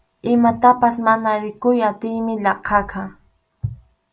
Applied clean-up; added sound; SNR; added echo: none; none; none; none.